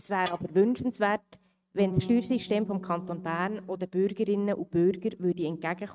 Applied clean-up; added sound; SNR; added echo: neural mask model RNNoise.